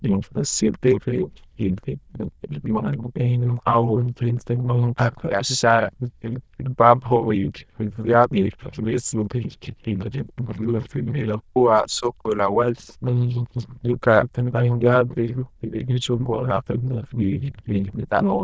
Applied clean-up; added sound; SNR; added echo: neural diffusion model UNIVERSE++.